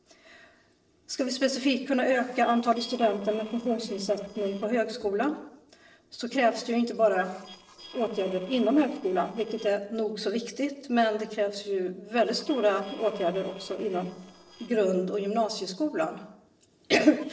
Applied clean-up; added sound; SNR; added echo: neural separator model SepFormer DNS4.